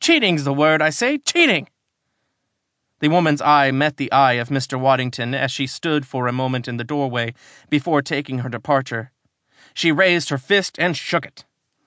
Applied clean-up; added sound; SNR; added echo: none; none; none; none.